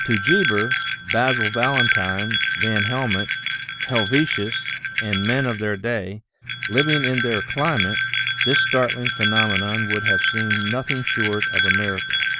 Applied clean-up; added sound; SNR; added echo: none; Bell; -5 dB; none.